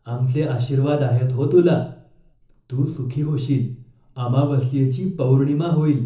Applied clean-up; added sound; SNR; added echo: none; none; none; reverberation time 0.6 s.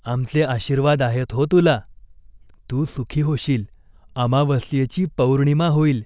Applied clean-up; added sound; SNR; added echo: none; none; none; none.